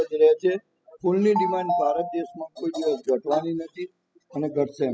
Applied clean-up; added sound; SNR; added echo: classical method spectral subtraction.